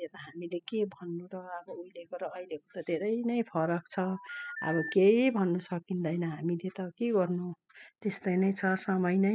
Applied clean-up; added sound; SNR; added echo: classical method spectral subtraction.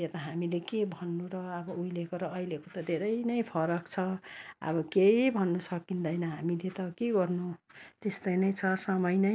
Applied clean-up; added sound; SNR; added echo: neural mask model Resemble Enhance denoiser.